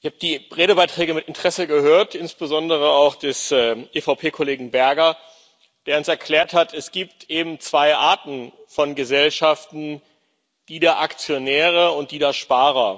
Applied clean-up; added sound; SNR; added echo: none; none; none; none.